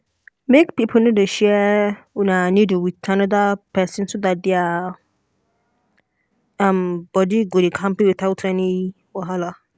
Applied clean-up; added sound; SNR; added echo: none; none; none; none.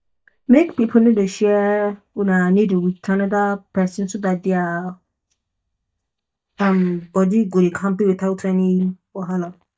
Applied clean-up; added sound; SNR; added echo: neural mask model DeepFilterNet 3.